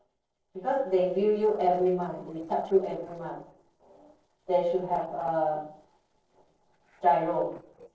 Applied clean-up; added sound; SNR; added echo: neural separator model SepFormer DNS4.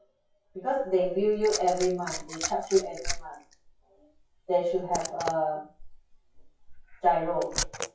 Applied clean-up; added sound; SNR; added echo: classical method WPE with log-MMSE.